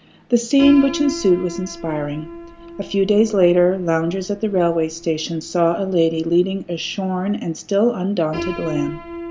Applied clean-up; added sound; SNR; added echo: none; Piano; 14 dB; none.